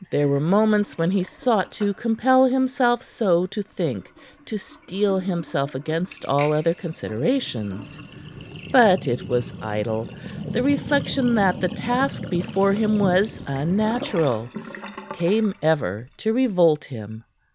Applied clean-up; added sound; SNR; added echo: none; Sink (filling or washing); 14 dB; none.